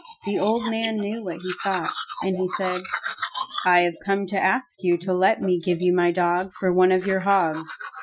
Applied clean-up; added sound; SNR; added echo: classical method Wiener filter.